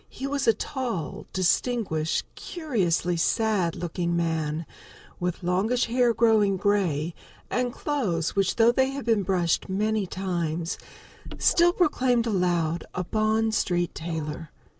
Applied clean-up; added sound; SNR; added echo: neural mask model Resemble Enhance denoiser.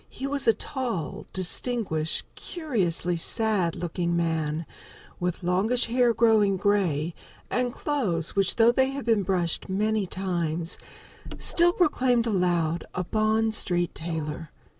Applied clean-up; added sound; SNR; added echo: none; Bark; 18 dB; none.